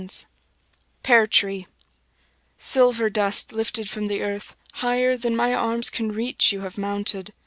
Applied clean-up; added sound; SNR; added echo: none; none; none; none.